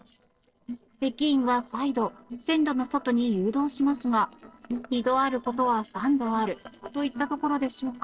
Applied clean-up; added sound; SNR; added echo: neural separator model SepFormer DNS4.